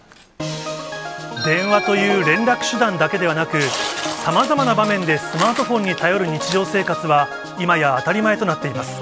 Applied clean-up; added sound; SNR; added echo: none; Tearing; 11 dB; none.